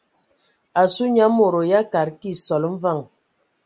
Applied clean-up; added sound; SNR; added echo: none; none; none; none.